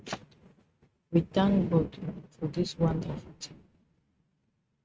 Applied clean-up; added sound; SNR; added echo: neural mask model RNNoise.